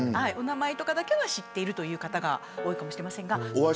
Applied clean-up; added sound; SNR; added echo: none; Trumpet; 19 dB; none.